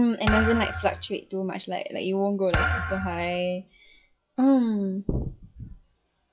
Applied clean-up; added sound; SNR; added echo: classical method WPE with log-MMSE.